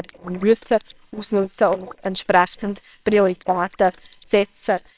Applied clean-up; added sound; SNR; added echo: neural separator model SepFormer WHAMR!.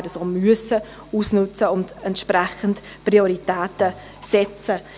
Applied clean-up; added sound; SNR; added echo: none; none; none; none.